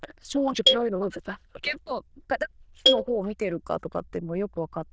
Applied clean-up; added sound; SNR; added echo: neural diffusion model UNIVERSE++.